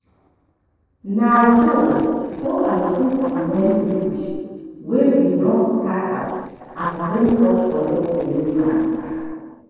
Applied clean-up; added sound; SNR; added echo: neural separator model SepFormer DNS4.